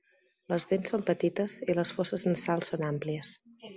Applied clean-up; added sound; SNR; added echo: none; none; none; none.